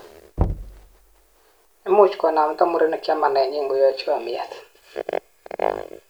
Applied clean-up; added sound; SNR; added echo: none; Knock; 8 dB; none.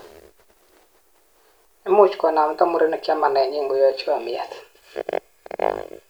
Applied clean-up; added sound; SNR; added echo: none; none; none; none.